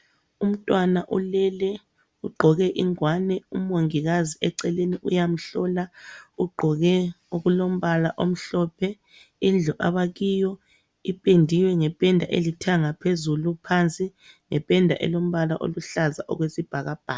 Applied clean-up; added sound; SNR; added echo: none; none; none; none.